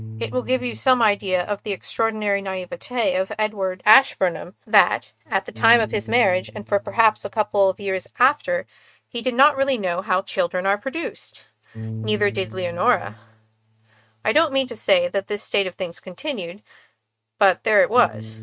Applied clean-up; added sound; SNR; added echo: neural mask model RNNoise.